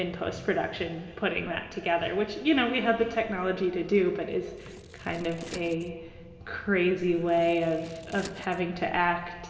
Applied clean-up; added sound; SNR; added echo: none; Scissors; 19 dB; reverberation time 2.1 s.